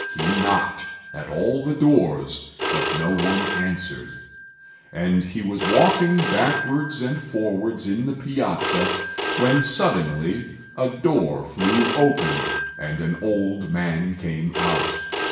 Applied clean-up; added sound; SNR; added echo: none; Telephone; 6 dB; reverberation time 0.8 s.